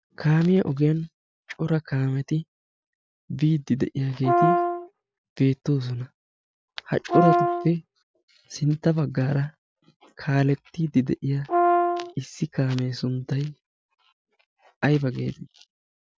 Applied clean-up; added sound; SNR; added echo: none; Brass instrument; -3 dB; none.